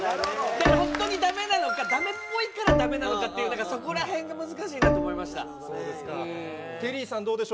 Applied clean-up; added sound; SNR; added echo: none; Bowed string instrument; 0 dB; none.